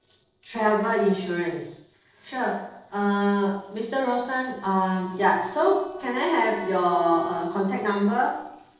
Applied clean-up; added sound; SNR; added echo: neural separator model SepFormer DNS4.